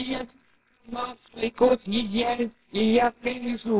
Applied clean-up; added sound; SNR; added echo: neural separator model SepFormer WHAMR!.